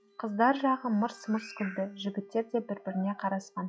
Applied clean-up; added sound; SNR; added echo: classical method log-MMSE.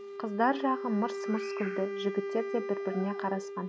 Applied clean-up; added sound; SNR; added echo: none; Wind instrument, woodwind instrument; 5 dB; none.